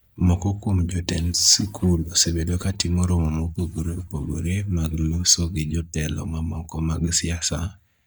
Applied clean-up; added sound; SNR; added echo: neural mask model DeepFilterNet 3.